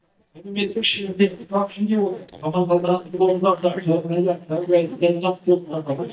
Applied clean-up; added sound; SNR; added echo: neural mask model DeepFilterNet 3.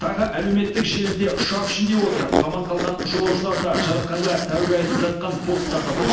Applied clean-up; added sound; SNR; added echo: none; Zipper (clothing); 5 dB; reverberation time 0.9 s.